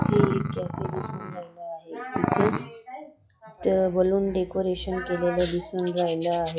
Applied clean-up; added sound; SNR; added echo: classical method log-MMSE.